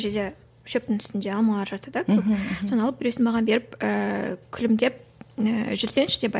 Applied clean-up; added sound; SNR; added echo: none; none; none; none.